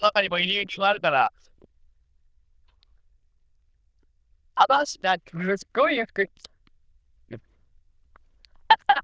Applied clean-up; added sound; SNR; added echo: neural diffusion model UNIVERSE++.